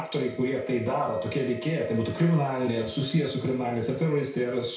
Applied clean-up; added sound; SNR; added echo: none; Wind instrument, woodwind instrument; 17 dB; reverberation time 0.6 s.